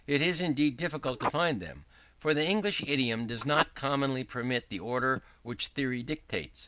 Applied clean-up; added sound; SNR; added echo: none; Telephone; 11 dB; none.